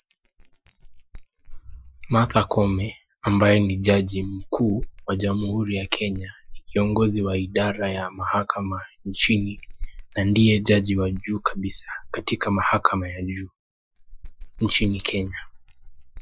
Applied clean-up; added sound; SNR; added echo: classical method Wiener filter.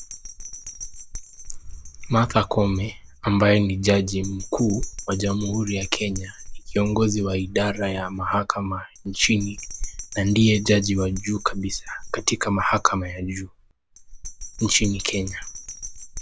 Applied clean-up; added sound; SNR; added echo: none; Bell; 12 dB; none.